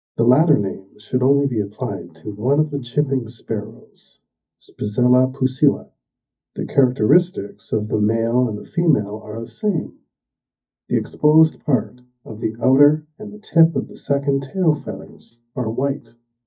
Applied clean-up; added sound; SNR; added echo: neural mask model DeepFilterNet 3.